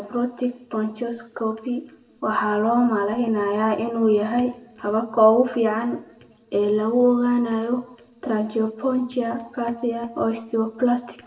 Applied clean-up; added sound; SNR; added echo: none; none; none; reverberation time 0.6 s.